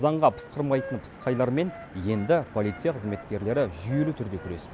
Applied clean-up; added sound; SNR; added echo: none; Wind instrument, woodwind instrument; 17 dB; none.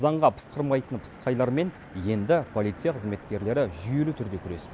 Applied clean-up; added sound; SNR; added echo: none; none; none; none.